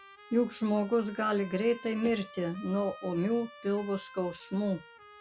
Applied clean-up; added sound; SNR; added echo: none; Trumpet; 20 dB; none.